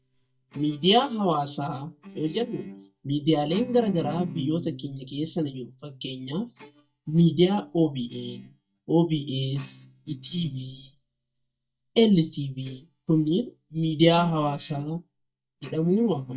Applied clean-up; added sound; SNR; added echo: neural mask model DeepFilterNet 3.